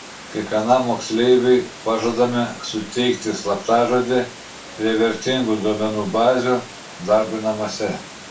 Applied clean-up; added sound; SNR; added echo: none; Water; 17 dB; reverberation time 0.3 s.